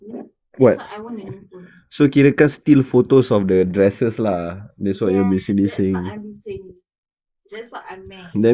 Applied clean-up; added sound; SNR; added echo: neural mask model Resemble Enhance denoiser.